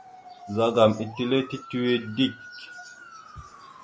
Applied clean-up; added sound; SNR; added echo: none; Motor vehicle (road) / Siren; 18 dB; none.